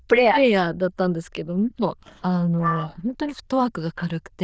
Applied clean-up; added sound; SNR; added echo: neural diffusion model UNIVERSE++.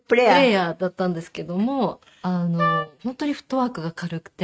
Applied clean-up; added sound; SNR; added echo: neural mask model RNNoise.